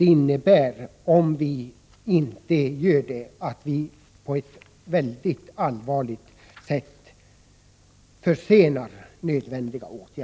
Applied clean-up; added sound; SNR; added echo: none; none; none; none.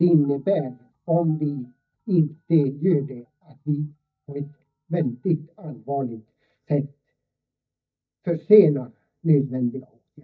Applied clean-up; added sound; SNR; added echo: neural mask model DeepFilterNet 3.